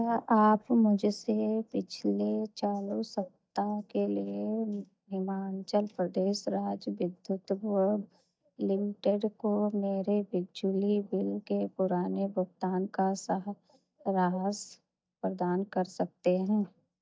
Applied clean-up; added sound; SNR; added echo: neural mask model DeepFilterNet 3.